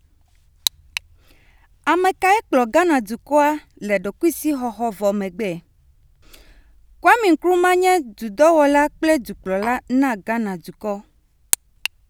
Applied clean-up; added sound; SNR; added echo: none; Tap; 15 dB; none.